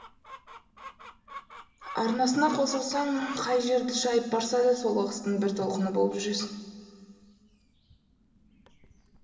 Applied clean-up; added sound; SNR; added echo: none; Chicken, rooster; 19 dB; reverberation time 2.5 s.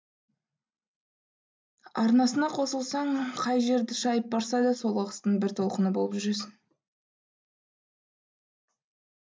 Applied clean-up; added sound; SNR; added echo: none; none; none; none.